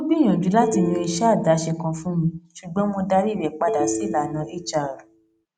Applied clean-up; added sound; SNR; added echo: none; Telephone; 8 dB; none.